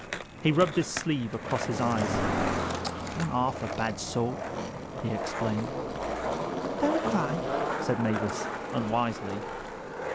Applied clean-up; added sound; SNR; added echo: none; Skateboard + Cricket; 1 dB; none.